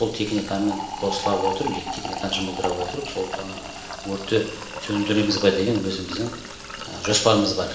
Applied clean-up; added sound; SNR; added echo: none; Fill (with liquid); 9 dB; reverberation time 0.7 s.